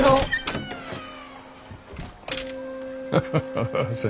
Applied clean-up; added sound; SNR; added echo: none; Keyboard (musical); 11 dB; none.